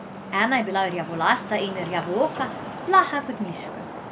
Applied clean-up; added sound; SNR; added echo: none; Traffic noise, roadway noise; 10 dB; none.